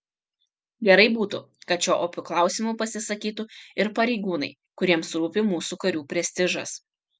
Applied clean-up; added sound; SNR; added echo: none; none; none; none.